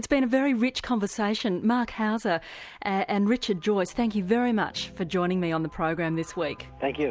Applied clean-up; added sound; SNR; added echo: none; none; none; none.